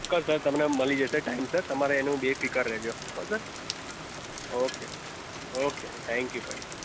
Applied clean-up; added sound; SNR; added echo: none; Rain; 9 dB; none.